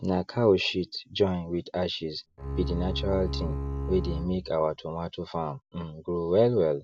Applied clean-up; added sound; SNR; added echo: none; Bowed string instrument; 5 dB; none.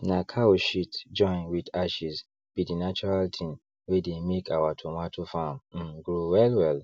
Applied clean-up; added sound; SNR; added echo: none; none; none; none.